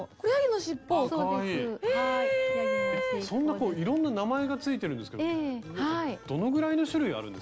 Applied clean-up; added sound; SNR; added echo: none; none; none; none.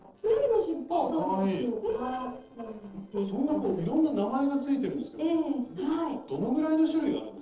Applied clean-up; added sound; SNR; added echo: neural separator model SepFormer DNS4.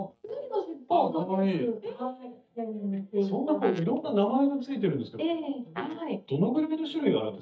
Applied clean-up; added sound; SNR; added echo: neural mask model DeepFilterNet 3.